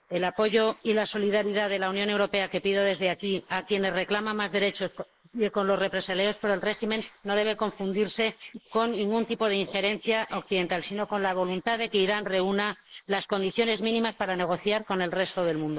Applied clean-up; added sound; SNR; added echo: neural mask model Resemble Enhance denoiser.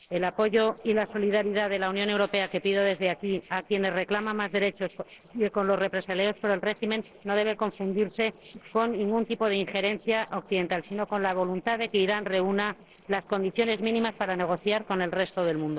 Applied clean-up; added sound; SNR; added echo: neural separator model SepFormer DNS4.